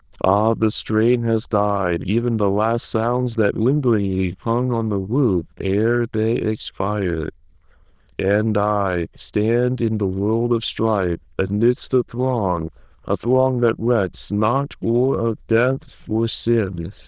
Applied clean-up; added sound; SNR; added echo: neural diffusion model UNIVERSE++.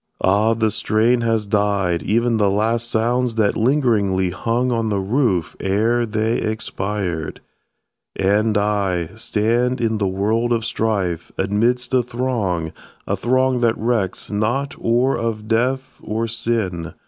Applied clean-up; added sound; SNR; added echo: none; none; none; none.